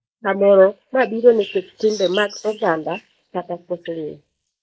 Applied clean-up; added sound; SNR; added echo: neural mask model Resemble Enhance denoiser.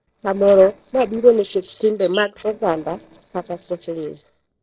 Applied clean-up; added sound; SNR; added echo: neural separator model SepFormer DNS4.